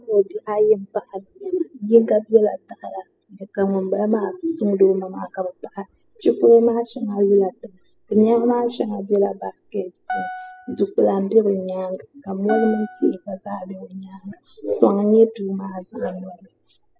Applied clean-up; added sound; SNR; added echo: classical method spectral subtraction.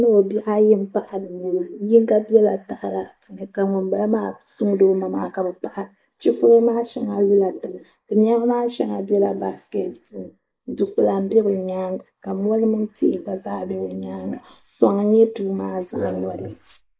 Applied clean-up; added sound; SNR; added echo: neural mask model Resemble Enhance denoiser.